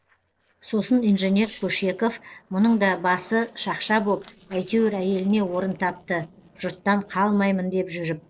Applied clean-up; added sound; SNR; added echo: neural separator model SepFormer DNS4.